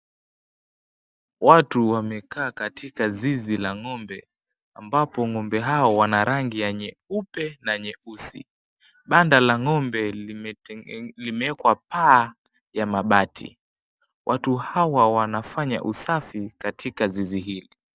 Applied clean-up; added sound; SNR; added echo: neural mask model DeepFilterNet 3.